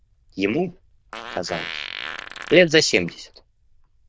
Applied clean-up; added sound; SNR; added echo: neural diffusion model UNIVERSE++.